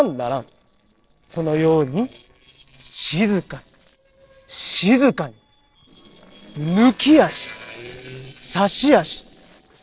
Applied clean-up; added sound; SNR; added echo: neural separator model SepFormer DNS4.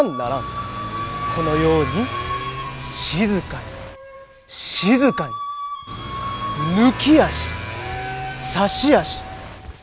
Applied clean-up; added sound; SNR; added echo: none; Motorcycle / Accelerating, revving, vroom; 9 dB; none.